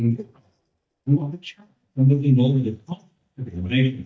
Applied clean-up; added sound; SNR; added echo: neural mask model DeepFilterNet 3.